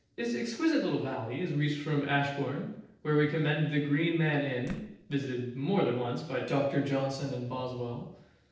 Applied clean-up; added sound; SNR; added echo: neural separator model SepFormer DNS4.